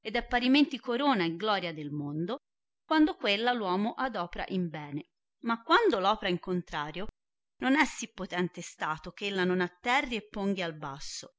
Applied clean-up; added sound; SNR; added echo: none; none; none; none.